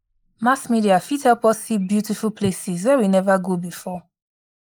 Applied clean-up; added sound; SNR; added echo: neural mask model Resemble Enhance denoiser.